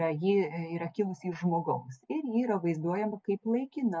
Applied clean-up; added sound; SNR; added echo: none; none; none; none.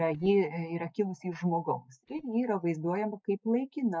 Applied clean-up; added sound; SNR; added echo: neural mask model DeepFilterNet 3.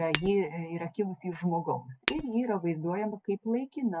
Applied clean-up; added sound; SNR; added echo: none; Shatter; 6 dB; none.